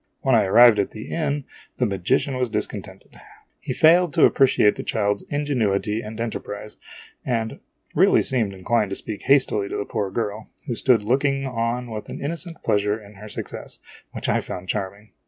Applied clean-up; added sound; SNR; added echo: none; none; none; none.